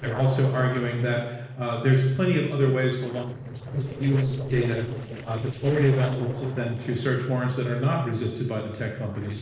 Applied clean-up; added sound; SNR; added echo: neural separator model SepFormer DNS4.